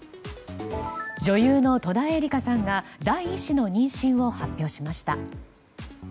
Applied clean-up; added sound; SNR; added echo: none; none; none; none.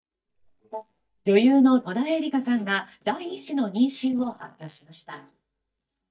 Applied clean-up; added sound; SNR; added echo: neural mask model DeepFilterNet 3.